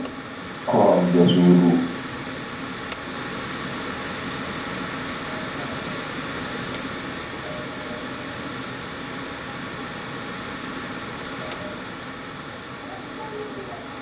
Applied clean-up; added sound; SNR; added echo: none; Mechanical fan; 5 dB; reverberation time 0.9 s.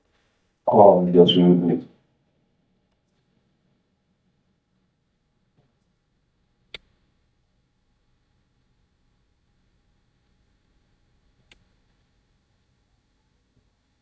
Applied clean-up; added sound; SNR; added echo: neural mask model DeepFilterNet 3.